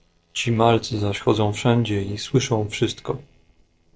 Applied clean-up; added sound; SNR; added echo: neural separator model SepFormer DNS4.